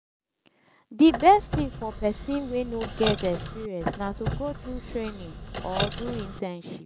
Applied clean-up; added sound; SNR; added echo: none; Squeak; 6 dB; none.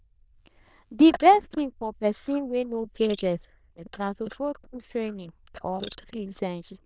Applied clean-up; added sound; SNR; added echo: neural diffusion model UNIVERSE++.